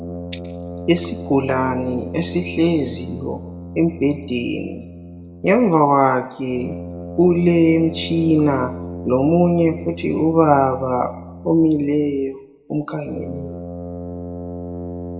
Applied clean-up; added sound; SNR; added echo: none; Brass instrument; 12 dB; reverberation time 0.7 s.